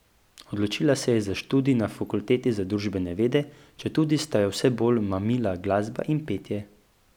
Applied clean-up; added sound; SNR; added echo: none; none; none; none.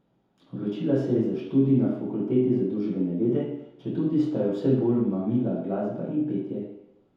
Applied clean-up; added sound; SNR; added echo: none; none; none; reverberation time 0.8 s.